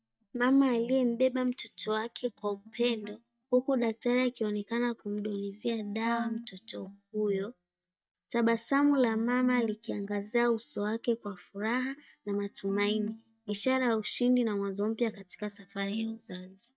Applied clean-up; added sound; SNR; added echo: neural mask model DeepFilterNet 3.